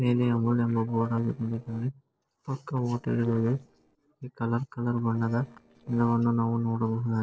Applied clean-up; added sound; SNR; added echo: neural separator model SepFormer DNS4.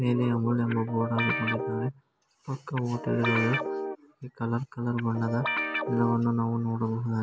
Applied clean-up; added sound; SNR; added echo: none; Guitar; 3 dB; none.